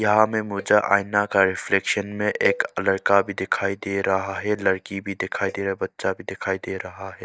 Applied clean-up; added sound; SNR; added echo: neural mask model DeepFilterNet 3.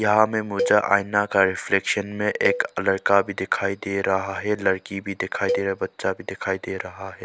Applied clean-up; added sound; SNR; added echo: none; Cowbell; 9 dB; none.